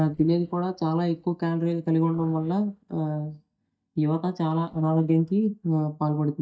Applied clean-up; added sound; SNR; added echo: neural mask model DeepFilterNet 3.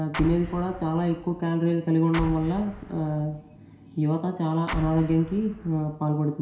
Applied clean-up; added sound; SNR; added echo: none; Explosion; 11 dB; reverberation time 0.7 s.